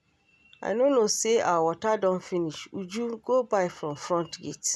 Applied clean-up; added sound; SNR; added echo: none; none; none; none.